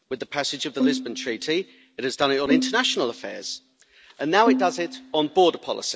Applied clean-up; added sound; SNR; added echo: none; Bowed string instrument; 4 dB; none.